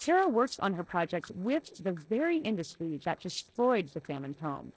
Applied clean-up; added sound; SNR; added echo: neural separator model SepFormer DNS4.